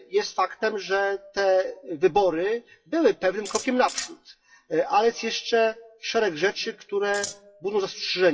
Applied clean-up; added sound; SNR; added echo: classical method WPE with log-MMSE.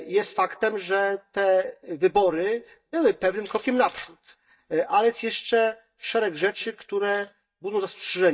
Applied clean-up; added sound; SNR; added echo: neural mask model DeepFilterNet 3.